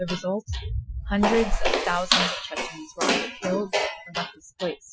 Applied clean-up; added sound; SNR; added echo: classical method Wiener filter.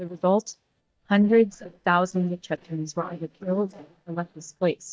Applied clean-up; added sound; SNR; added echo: neural mask model DeepFilterNet 3.